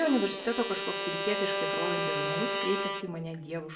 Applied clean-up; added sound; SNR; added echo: none; Bowed string instrument; 1 dB; reverberation time 0.6 s.